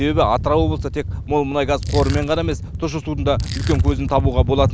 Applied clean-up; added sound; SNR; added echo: none; Crushing; 19 dB; none.